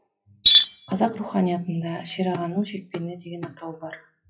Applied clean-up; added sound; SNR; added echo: classical method WPE with log-MMSE.